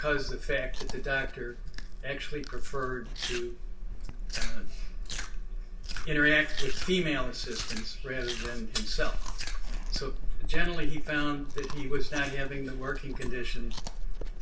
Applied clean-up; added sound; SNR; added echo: none; Chewing, mastication; 18 dB; reverberation time 0.2 s.